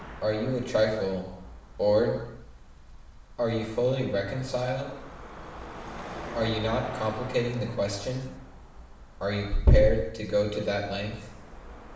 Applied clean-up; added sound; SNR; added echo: none; Car passing by / Traffic noise, roadway noise / Engine; 17 dB; reverberation time 0.9 s.